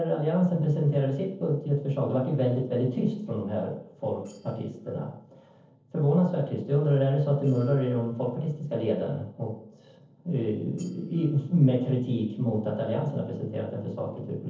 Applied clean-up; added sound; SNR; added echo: neural separator model SepFormer DNS4.